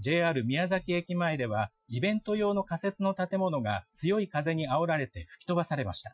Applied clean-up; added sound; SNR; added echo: classical method Wiener filter.